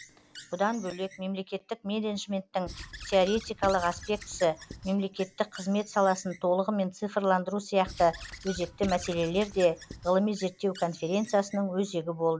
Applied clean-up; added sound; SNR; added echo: none; Squeak / Writing; 17 dB; none.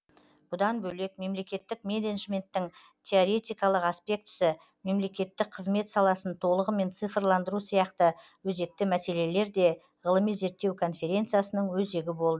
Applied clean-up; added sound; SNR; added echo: none; none; none; none.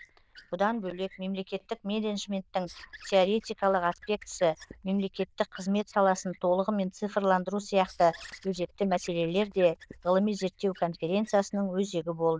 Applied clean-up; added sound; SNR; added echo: neural diffusion model UNIVERSE++.